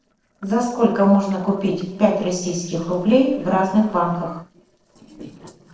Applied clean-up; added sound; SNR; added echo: neural separator model SepFormer DNS4.